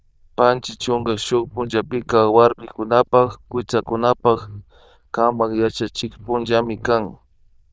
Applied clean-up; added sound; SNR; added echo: neural diffusion model UNIVERSE++.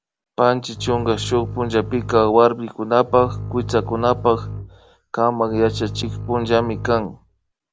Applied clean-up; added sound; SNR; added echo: none; Bowed string instrument; 10 dB; none.